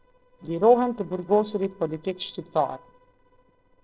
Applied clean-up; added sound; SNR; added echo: neural separator model SepFormer DNS4.